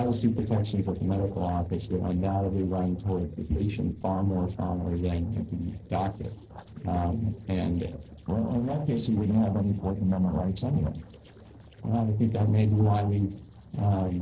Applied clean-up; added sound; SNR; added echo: neural separator model SepFormer DNS4.